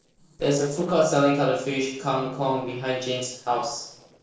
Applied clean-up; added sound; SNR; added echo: neural separator model SepFormer DNS4.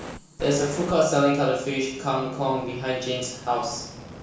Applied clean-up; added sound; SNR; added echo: none; Fire; 15 dB; reverberation time 0.6 s.